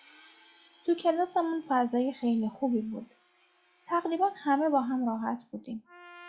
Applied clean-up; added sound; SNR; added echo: classical method log-MMSE.